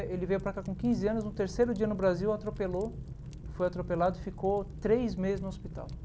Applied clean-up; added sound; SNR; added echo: none; Fire; 10 dB; none.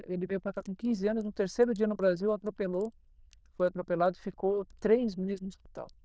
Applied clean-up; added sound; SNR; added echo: neural diffusion model UNIVERSE++.